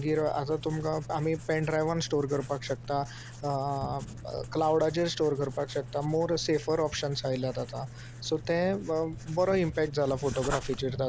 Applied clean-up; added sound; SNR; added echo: none; Writing; 13 dB; none.